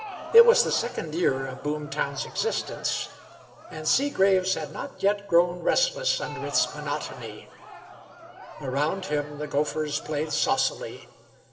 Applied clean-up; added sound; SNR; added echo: none; Crowd; 16 dB; reverberation time 1.8 s.